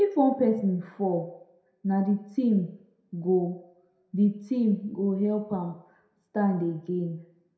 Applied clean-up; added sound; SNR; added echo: none; none; none; reverberation time 0.5 s.